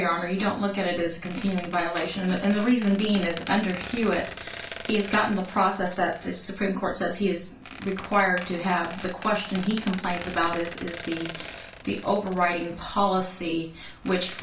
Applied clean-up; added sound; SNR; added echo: none; Squeak; 15 dB; reverberation time 0.3 s.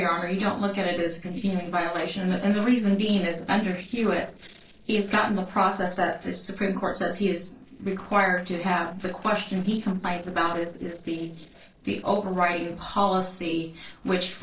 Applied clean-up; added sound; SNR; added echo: neural separator model SepFormer DNS4.